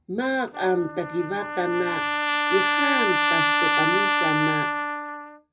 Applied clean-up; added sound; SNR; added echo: none; Trumpet; -3 dB; reverberation time 0.5 s.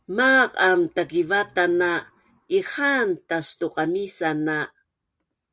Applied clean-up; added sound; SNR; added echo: none; none; none; none.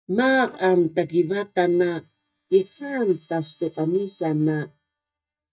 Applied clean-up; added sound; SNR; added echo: neural mask model DeepFilterNet 3.